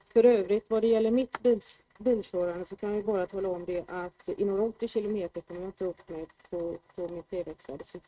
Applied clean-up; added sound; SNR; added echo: neural mask model RNNoise.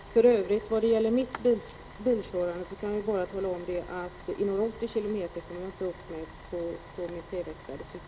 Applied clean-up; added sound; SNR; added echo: none; Bus; 19 dB; none.